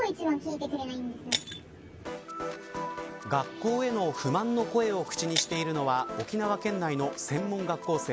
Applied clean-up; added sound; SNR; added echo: none; Shatter; 11 dB; none.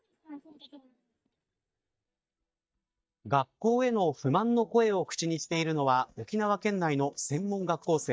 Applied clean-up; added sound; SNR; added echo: neural mask model DeepFilterNet 3.